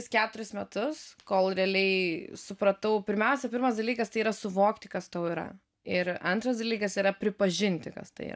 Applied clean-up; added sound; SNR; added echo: none; none; none; none.